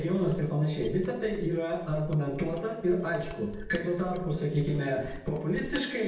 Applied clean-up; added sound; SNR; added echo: none; Mechanisms; 14 dB; reverberation time 0.8 s.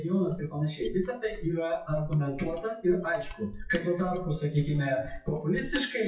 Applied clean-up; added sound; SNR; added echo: classical method WPE with log-MMSE.